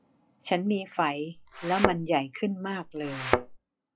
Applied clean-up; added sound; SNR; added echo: classical method log-MMSE.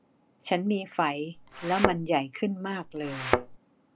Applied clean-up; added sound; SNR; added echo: none; Thump, thud; 0 dB; none.